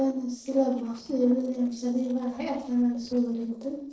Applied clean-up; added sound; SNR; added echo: neural separator model SepFormer DNS4.